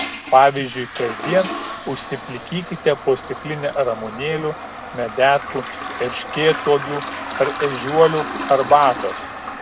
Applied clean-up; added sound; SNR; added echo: none; Toilet flush; 9 dB; none.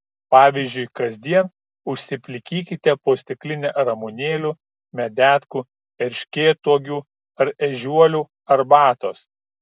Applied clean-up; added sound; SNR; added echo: none; none; none; none.